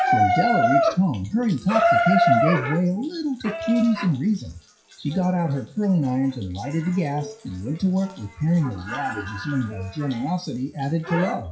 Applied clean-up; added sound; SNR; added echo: classical method WPE with log-MMSE.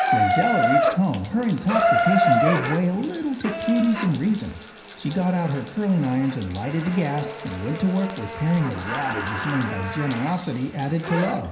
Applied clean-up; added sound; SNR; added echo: none; Bathtub (filling or washing) / Water tap, faucet; 2 dB; reverberation time 0.9 s.